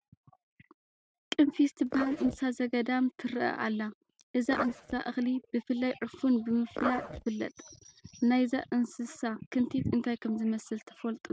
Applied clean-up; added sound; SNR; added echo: neural mask model RNNoise.